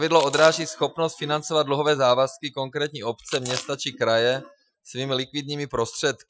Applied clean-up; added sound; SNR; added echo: classical method Wiener filter.